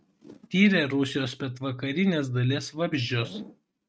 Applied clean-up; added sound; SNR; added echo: neural mask model RNNoise.